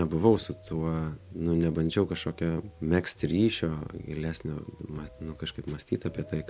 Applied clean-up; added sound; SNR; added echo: none; none; none; none.